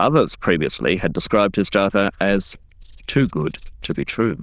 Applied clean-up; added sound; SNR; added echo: neural diffusion model UNIVERSE++.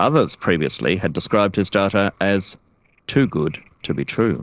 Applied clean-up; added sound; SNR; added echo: neural separator model SepFormer DNS4.